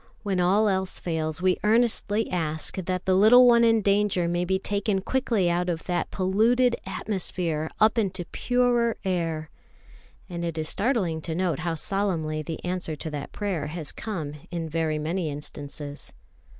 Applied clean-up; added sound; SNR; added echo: none; none; none; none.